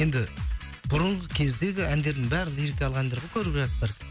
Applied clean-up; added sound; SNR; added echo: none; none; none; none.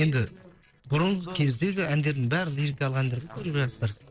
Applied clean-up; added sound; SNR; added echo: neural separator model SepFormer DNS4.